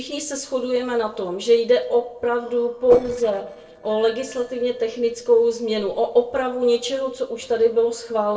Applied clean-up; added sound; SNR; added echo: neural separator model SepFormer DNS4.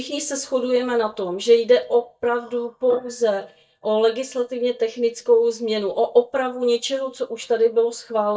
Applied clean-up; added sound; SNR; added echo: neural mask model DeepFilterNet 3.